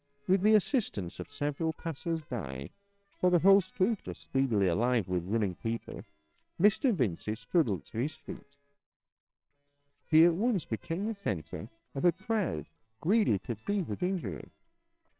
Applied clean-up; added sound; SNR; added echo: neural separator model SepFormer WHAMR!.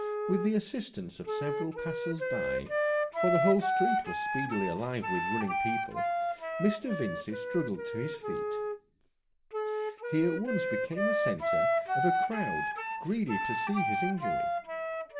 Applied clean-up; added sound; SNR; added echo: none; Wind instrument, woodwind instrument; -2 dB; reverberation time 0.5 s.